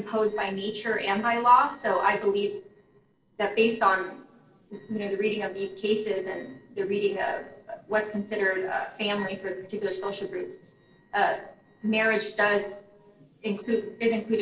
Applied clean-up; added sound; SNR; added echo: neural separator model SepFormer DNS4.